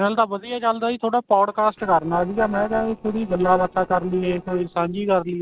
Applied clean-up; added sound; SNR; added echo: neural separator model SepFormer DNS4.